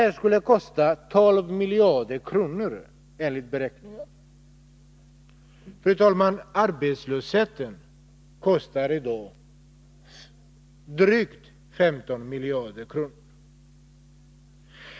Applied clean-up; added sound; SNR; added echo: none; none; none; none.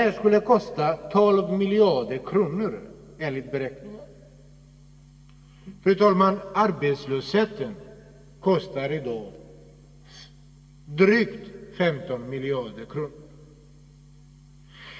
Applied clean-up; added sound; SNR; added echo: none; none; none; reverberation time 1.5 s.